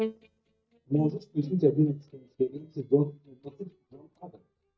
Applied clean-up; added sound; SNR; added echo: neural mask model DeepFilterNet 3.